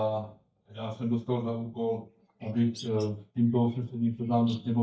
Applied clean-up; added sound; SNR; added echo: neural mask model DeepFilterNet 3.